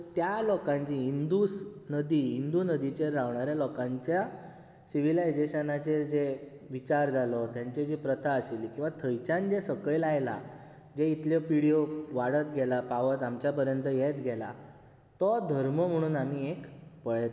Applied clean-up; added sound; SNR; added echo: none; none; none; none.